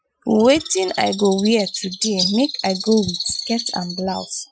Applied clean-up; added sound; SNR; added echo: classical method Wiener filter.